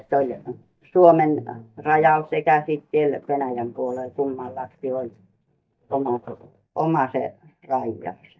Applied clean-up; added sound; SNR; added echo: neural mask model DeepFilterNet 3.